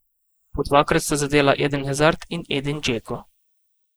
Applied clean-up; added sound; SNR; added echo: neural mask model Resemble Enhance denoiser.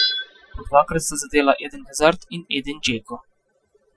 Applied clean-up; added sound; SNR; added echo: classical method Wiener filter.